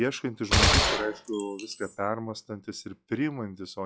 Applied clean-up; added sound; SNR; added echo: classical method log-MMSE.